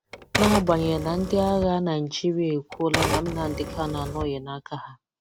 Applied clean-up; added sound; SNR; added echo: none; Typewriter; 5 dB; none.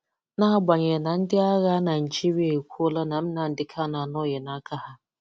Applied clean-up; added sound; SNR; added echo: none; none; none; none.